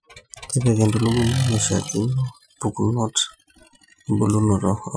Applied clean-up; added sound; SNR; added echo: classical method Wiener filter.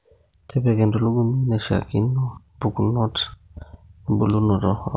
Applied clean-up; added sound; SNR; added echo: none; none; none; none.